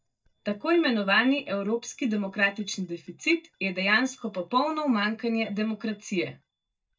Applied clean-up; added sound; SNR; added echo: neural mask model DeepFilterNet 3.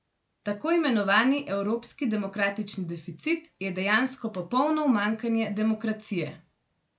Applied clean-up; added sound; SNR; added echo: none; none; none; none.